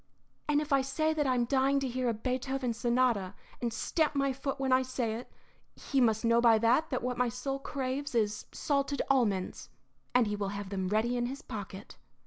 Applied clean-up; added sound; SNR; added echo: none; none; none; none.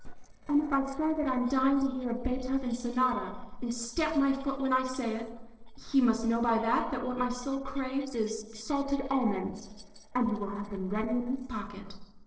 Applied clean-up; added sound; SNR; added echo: neural separator model SepFormer DNS4.